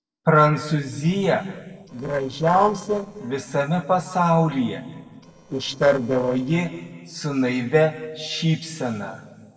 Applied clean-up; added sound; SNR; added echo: neural separator model SepFormer DNS4.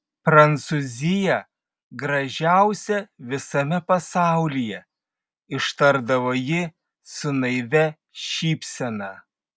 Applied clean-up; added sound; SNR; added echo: none; none; none; none.